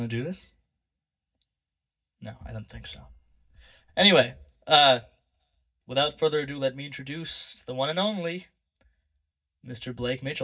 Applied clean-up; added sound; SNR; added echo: neural mask model DeepFilterNet 3.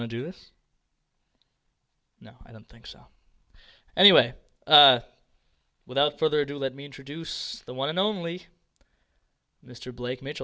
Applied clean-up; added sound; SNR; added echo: none; none; none; none.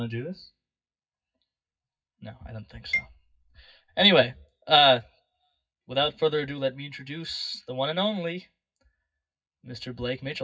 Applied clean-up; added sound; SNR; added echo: classical method WPE with log-MMSE.